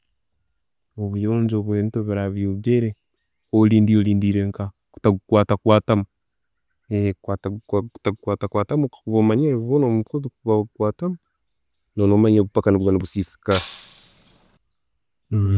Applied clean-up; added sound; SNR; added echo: none; Shatter; 9 dB; none.